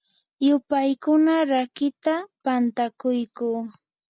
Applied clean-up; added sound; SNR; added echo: none; none; none; none.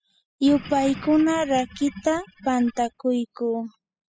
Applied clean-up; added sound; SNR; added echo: classical method spectral subtraction.